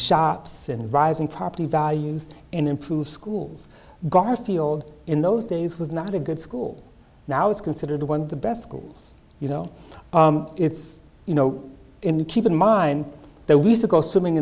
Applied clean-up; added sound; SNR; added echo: none; none; none; none.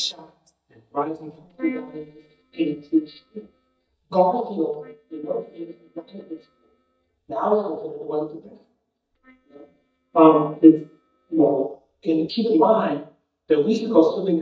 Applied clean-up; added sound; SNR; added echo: neural mask model DeepFilterNet 3.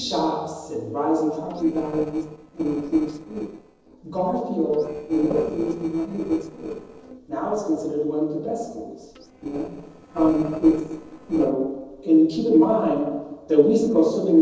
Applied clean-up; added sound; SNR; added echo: neural separator model SepFormer DNS4.